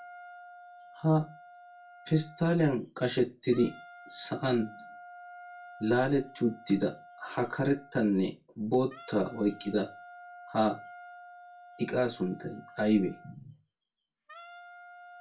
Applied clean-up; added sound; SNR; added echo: none; Wind instrument, woodwind instrument; 19 dB; reverberation time 0.2 s.